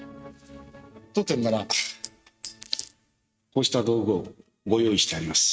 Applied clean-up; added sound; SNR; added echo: neural mask model RNNoise.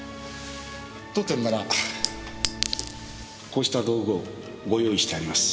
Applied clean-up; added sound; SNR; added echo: none; Chink, clink; 3 dB; none.